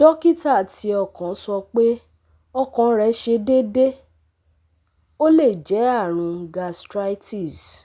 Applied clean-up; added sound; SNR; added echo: none; none; none; none.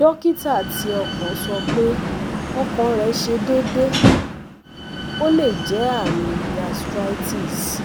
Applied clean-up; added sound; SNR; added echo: none; Slam; 2 dB; none.